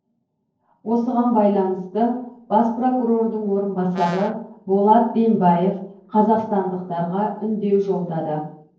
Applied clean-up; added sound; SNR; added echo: neural separator model SepFormer DNS4.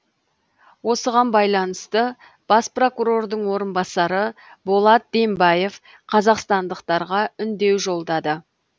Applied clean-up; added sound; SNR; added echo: none; none; none; none.